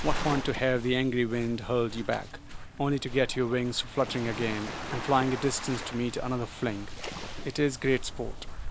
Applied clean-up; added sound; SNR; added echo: none; Waves, surf; 7 dB; none.